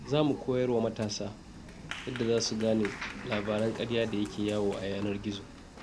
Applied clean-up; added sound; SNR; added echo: none; Applause; 12 dB; none.